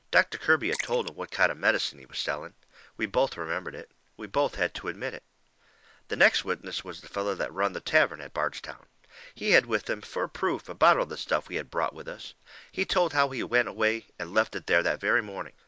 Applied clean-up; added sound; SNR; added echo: neural mask model Resemble Enhance denoiser.